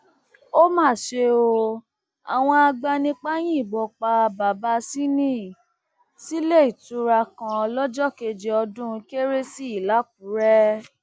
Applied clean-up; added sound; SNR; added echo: none; none; none; none.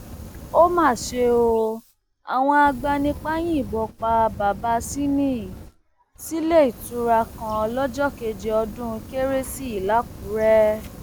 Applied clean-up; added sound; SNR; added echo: none; Fire; 16 dB; none.